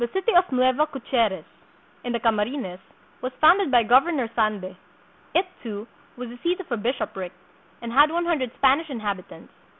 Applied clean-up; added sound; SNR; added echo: none; none; none; none.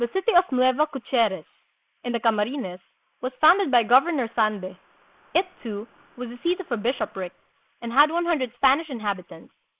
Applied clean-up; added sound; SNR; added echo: neural mask model Resemble Enhance denoiser.